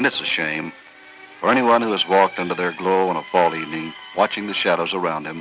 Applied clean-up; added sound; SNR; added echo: none; none; none; none.